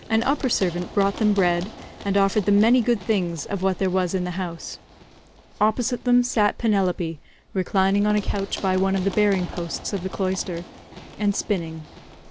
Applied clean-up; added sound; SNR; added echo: none; Run; 17 dB; none.